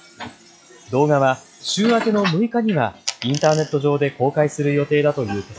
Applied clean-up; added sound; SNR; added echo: classical method log-MMSE.